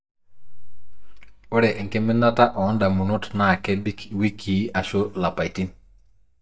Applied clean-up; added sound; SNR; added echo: neural mask model DeepFilterNet 3.